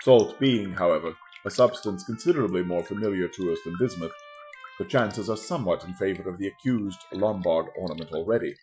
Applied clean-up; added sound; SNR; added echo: classical method Wiener filter.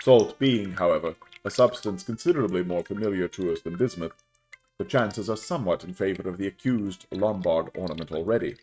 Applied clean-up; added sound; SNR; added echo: neural mask model RNNoise.